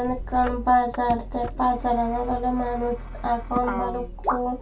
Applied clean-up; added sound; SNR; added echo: none; Motor vehicle (road); 9 dB; reverberation time 0.2 s.